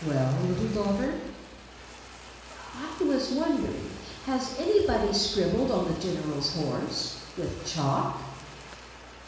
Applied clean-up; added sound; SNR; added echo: none; Fire; 17 dB; reverberation time 1.1 s.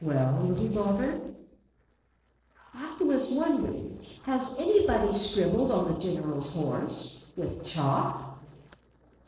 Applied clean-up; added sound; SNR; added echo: neural separator model SepFormer DNS4.